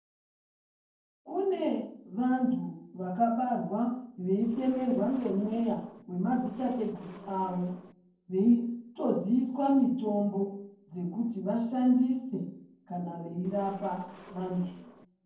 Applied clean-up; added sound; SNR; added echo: neural separator model SepFormer DNS4.